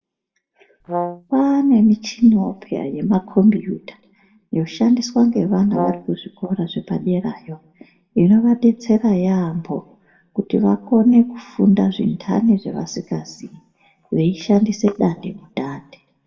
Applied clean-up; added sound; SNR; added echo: none; Brass instrument; 8 dB; reverberation time 0.4 s.